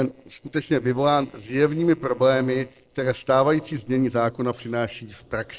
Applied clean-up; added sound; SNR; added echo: neural separator model SepFormer DNS4.